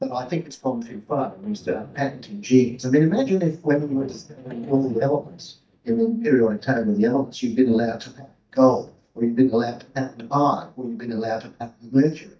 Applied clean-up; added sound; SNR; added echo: neural mask model DeepFilterNet 3.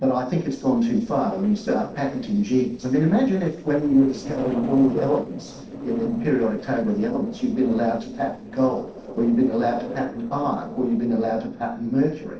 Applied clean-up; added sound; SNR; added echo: neural separator model SepFormer DNS4.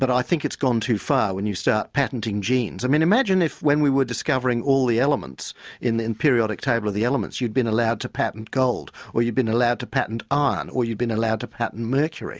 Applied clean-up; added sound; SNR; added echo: none; none; none; none.